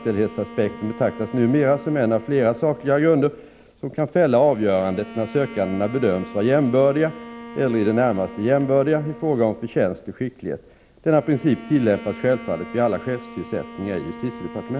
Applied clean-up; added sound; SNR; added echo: none; Bowed string instrument; 17 dB; none.